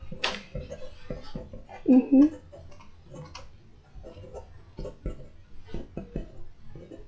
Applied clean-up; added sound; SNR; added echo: classical method log-MMSE.